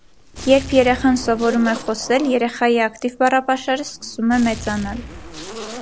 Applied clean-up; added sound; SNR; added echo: none; Zipper (clothing) + Gunshot, gunfire; 14 dB; none.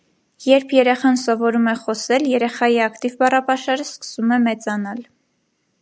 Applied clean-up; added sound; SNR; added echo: none; none; none; none.